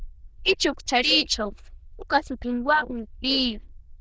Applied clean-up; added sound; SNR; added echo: neural diffusion model UNIVERSE++.